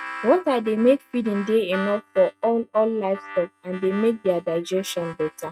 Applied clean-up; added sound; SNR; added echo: neural mask model RNNoise.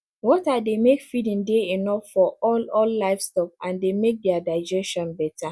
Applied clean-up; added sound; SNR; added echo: none; none; none; none.